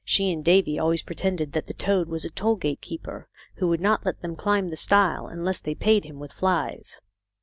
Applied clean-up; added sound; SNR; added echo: none; none; none; none.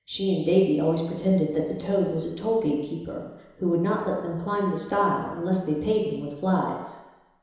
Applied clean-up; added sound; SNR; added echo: none; none; none; reverberation time 1.0 s.